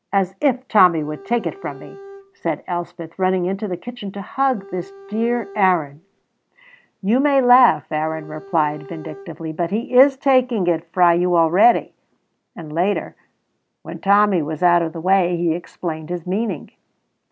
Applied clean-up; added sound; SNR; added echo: none; Bowed string instrument; 19 dB; none.